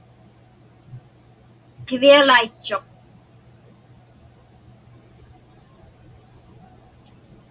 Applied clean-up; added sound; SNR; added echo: none; none; none; none.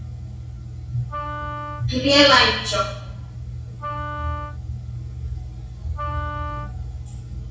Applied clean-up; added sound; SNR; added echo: none; Wind instrument, woodwind instrument; 10 dB; reverberation time 0.6 s.